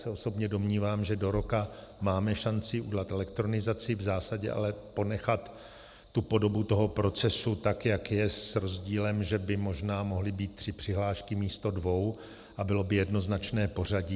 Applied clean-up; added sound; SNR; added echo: none; Insect; 2 dB; none.